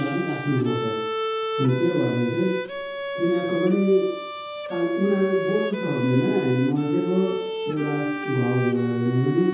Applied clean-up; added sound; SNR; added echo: none; Bowed string instrument; 6 dB; reverberation time 0.6 s.